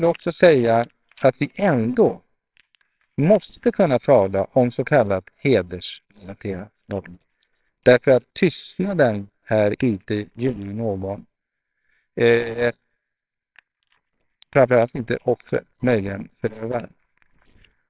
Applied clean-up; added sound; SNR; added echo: neural separator model SepFormer WHAMR!.